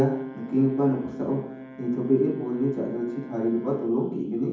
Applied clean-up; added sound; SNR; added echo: none; Brass instrument; 18 dB; reverberation time 1.2 s.